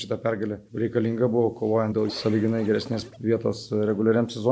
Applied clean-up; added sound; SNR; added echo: none; Cough + Scratching (performance technique); 19 dB; none.